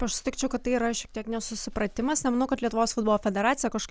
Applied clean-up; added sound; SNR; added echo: none; none; none; none.